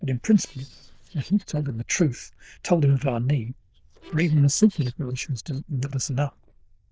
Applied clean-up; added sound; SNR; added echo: neural diffusion model UNIVERSE++.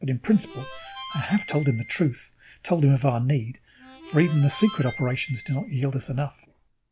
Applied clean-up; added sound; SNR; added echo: none; Harmonica; 15 dB; none.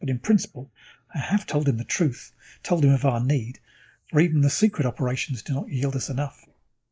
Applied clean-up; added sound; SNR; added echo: neural mask model Resemble Enhance denoiser.